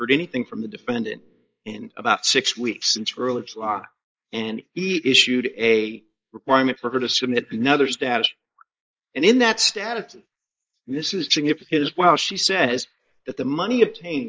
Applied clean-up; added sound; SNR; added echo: neural mask model Resemble Enhance denoiser.